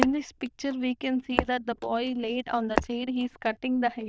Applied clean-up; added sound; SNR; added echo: neural diffusion model UNIVERSE++.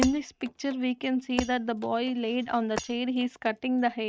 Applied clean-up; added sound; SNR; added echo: neural mask model RNNoise.